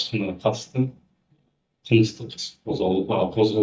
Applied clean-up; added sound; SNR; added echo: neural mask model DeepFilterNet 3.